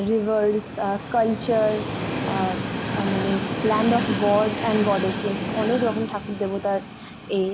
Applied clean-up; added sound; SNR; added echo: none; Train; 4 dB; none.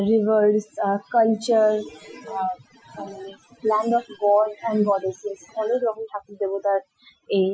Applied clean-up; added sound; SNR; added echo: classical method Wiener filter.